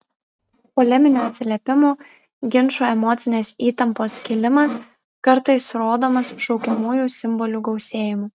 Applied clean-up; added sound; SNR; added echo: neural mask model RNNoise.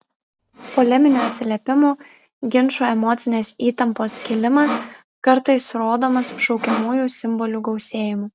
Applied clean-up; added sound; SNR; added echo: none; Sawing; 10 dB; none.